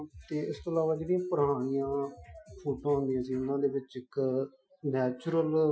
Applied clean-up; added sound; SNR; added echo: classical method Wiener filter.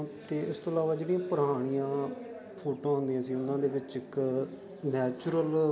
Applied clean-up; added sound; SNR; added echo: none; none; none; none.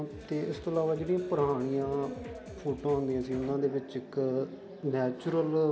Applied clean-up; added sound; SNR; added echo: none; Drum kit; 19 dB; none.